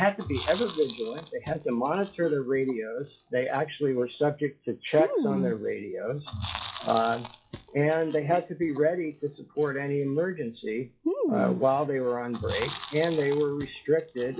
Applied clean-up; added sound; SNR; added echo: classical method log-MMSE.